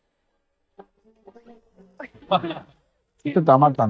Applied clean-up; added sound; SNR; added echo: neural mask model DeepFilterNet 3.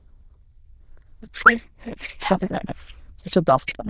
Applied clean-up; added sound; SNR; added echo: neural diffusion model UNIVERSE++.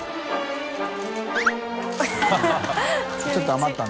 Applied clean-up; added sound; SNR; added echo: none; Bowed string instrument; 18 dB; none.